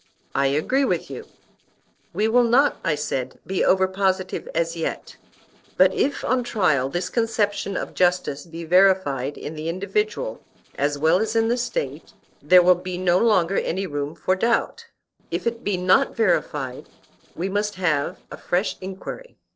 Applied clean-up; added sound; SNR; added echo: neural separator model SepFormer DNS4.